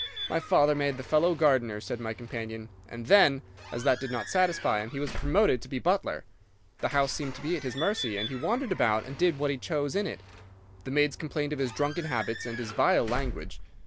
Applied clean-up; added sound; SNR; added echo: none; Squeak / Slam / Alarm / Wood; 12 dB; none.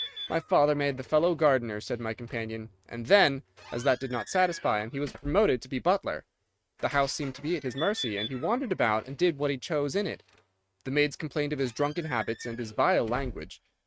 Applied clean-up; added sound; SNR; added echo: neural mask model RNNoise.